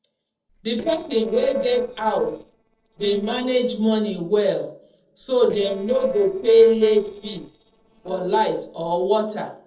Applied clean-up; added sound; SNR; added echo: neural separator model SepFormer DNS4.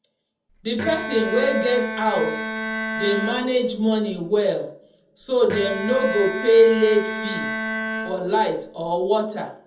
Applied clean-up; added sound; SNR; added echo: none; Bowed string instrument; 7 dB; reverberation time 0.6 s.